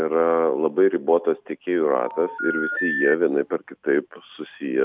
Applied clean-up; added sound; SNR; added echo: none; Telephone; 6 dB; none.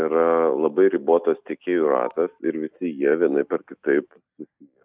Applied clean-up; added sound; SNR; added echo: neural mask model DeepFilterNet 3.